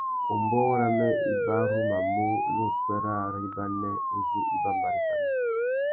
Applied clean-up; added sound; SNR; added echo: none; Siren; -4 dB; none.